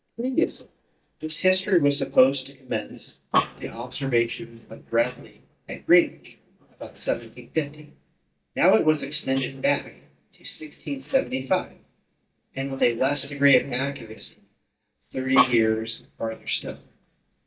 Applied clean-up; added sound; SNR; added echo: neural mask model DeepFilterNet 3.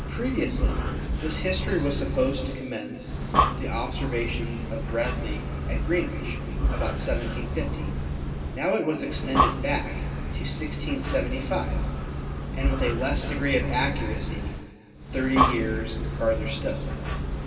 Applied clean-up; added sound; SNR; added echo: none; Breathing; -2 dB; reverberation time 2.7 s.